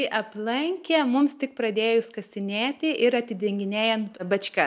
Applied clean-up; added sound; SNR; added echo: none; none; none; none.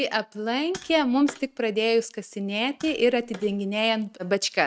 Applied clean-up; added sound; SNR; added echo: neural mask model RNNoise.